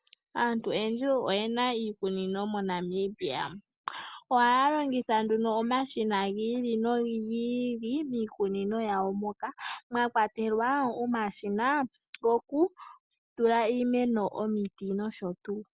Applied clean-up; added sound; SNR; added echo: none; none; none; none.